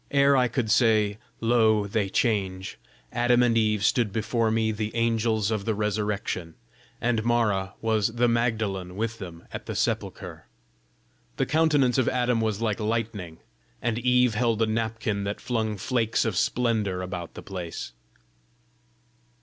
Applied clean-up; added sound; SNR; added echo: none; none; none; none.